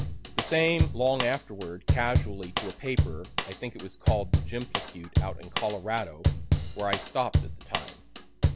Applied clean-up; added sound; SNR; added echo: none; Drum kit; -3 dB; none.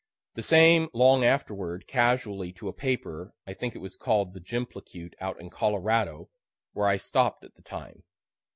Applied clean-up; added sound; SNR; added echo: none; none; none; none.